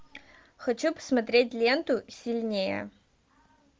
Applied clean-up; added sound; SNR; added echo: none; none; none; none.